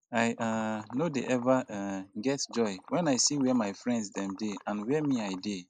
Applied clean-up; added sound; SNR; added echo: neural mask model Resemble Enhance denoiser.